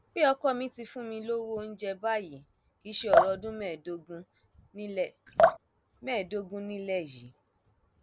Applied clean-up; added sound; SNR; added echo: none; Drip; -4 dB; none.